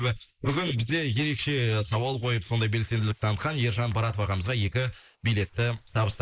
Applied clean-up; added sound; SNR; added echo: neural mask model Resemble Enhance denoiser.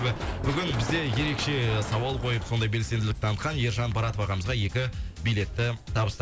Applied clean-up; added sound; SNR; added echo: none; Run; 11 dB; none.